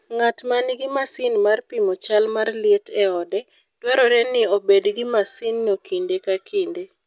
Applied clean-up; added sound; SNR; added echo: none; none; none; none.